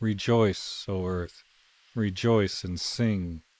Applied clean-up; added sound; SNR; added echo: neural mask model Resemble Enhance denoiser.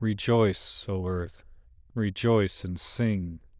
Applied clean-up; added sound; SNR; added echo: neural diffusion model UNIVERSE++.